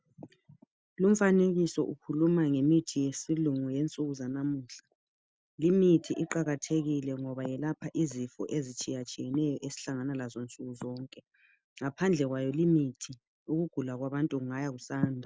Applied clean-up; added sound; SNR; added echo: none; none; none; none.